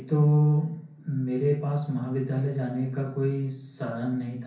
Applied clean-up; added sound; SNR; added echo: none; none; none; reverberation time 0.6 s.